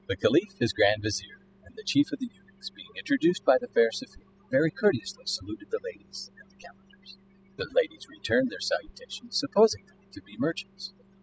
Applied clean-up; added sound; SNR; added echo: classical method spectral subtraction.